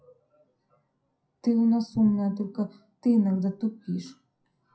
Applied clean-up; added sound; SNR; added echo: classical method WPE with log-MMSE.